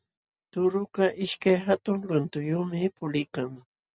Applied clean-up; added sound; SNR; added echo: none; none; none; none.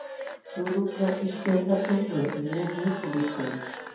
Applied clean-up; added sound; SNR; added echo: none; Applause / Cheering / Clapping; 10 dB; reverberation time 1.2 s.